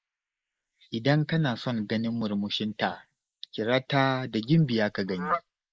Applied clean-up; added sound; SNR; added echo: neural mask model Resemble Enhance denoiser.